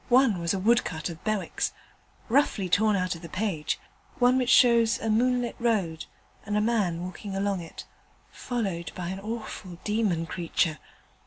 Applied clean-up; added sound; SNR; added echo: none; none; none; none.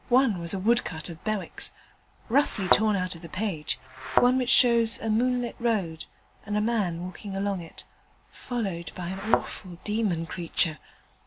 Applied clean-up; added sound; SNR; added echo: none; Thump, thud; 2 dB; none.